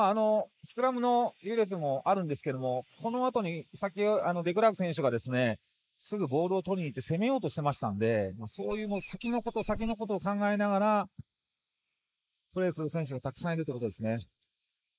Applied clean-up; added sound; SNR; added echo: neural mask model Resemble Enhance denoiser.